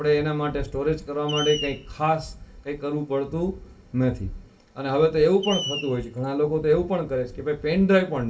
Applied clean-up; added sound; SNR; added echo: none; Screech; 14 dB; reverberation time 0.2 s.